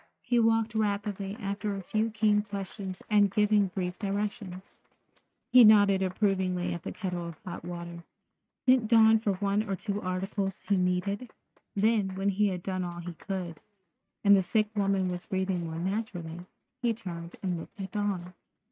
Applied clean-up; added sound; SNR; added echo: neural mask model RNNoise.